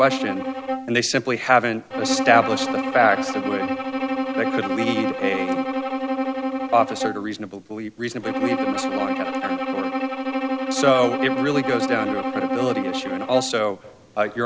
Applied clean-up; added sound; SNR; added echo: none; Bowed string instrument; 2 dB; none.